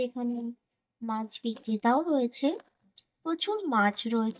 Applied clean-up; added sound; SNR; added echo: neural mask model DeepFilterNet 3.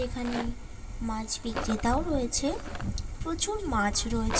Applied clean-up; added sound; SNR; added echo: none; Rattle; 12 dB; reverberation time 1.7 s.